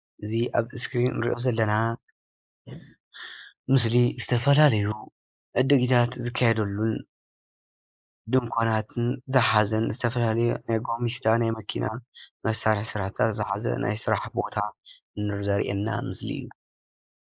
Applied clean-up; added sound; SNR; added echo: neural mask model Resemble Enhance denoiser.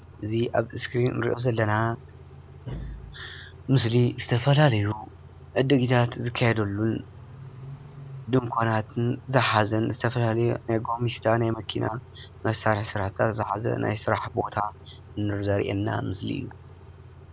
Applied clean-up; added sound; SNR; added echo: none; Idling / Accelerating, revving, vroom / Car; 19 dB; none.